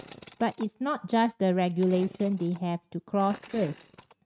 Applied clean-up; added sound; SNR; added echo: neural mask model RNNoise.